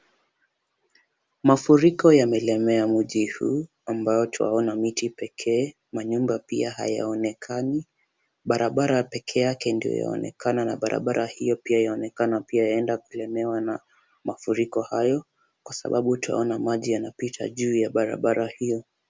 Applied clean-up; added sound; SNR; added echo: none; none; none; none.